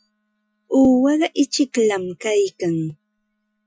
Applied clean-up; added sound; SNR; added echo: classical method Wiener filter.